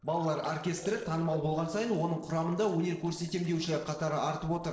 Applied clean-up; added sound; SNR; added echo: neural separator model SepFormer DNS4.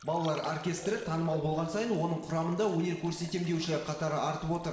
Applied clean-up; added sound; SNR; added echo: none; Liquid; 18 dB; reverberation time 1.0 s.